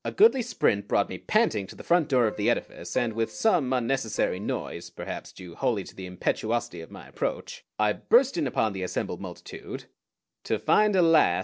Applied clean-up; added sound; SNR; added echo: neural separator model SepFormer DNS4.